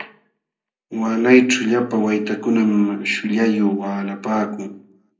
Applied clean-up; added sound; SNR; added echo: none; none; none; reverberation time 0.5 s.